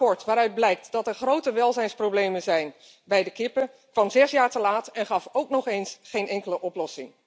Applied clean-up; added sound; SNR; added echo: none; none; none; none.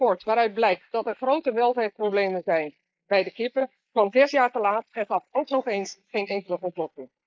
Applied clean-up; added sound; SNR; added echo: neural mask model Resemble Enhance denoiser.